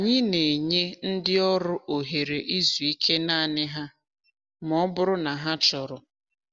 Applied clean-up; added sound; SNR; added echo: none; none; none; none.